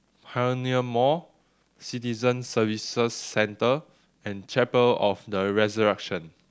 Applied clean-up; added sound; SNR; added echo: none; none; none; none.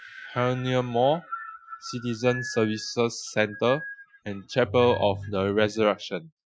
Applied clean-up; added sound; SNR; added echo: classical method Wiener filter.